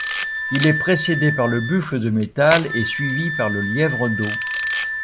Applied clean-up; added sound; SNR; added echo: none; Camera + Wind instrument, woodwind instrument; 5 dB; none.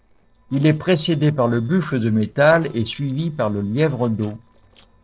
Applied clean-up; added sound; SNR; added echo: neural separator model SepFormer DNS4.